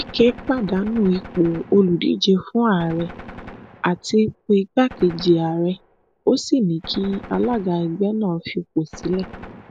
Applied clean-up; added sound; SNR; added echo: none; Gunshot, gunfire; 19 dB; none.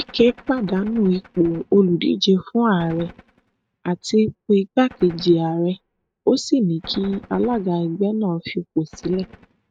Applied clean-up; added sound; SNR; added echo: neural mask model RNNoise.